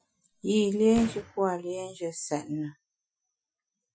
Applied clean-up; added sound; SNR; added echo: classical method Wiener filter.